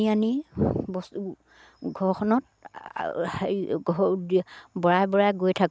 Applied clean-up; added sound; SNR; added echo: none; none; none; none.